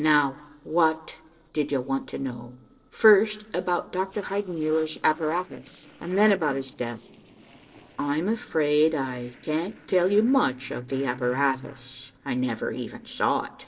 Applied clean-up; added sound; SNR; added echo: neural separator model SepFormer DNS4.